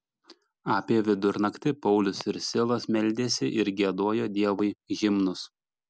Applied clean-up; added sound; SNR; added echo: none; none; none; none.